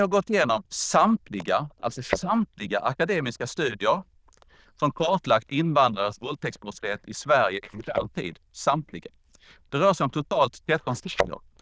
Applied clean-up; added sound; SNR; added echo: neural diffusion model UNIVERSE++.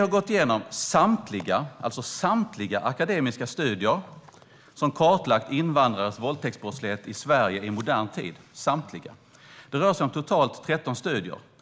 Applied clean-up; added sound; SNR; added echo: none; none; none; none.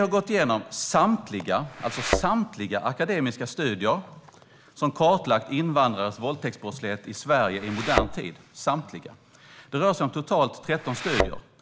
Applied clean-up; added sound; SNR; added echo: none; Thump, thud; 3 dB; none.